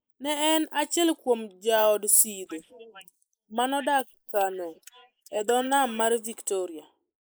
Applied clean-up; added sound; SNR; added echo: neural mask model Resemble Enhance denoiser.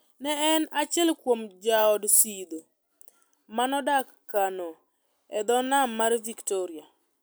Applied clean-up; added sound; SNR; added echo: none; none; none; none.